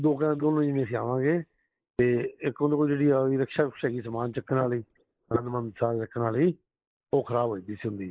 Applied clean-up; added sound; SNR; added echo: neural mask model Resemble Enhance denoiser.